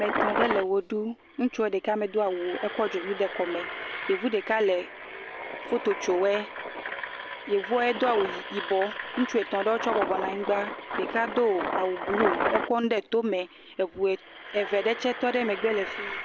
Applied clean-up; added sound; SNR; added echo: none; Engine; 6 dB; none.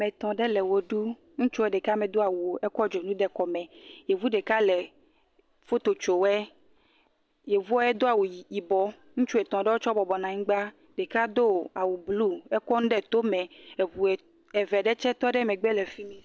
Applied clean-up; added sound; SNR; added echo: none; none; none; none.